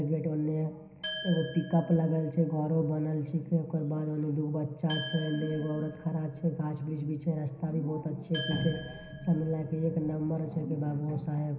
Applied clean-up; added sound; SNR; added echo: none; Glass; 4 dB; reverberation time 0.9 s.